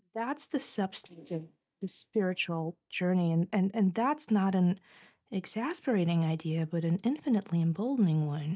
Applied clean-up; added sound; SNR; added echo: neural mask model DeepFilterNet 3.